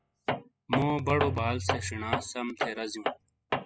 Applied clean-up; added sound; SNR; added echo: classical method spectral subtraction.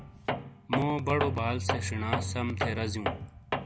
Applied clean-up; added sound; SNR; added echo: none; Bowed string instrument + Tools; 0 dB; none.